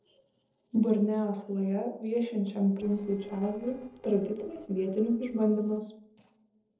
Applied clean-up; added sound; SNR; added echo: neural separator model SepFormer DNS4.